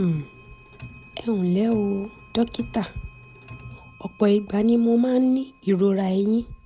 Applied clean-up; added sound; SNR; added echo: none; Clock; 13 dB; none.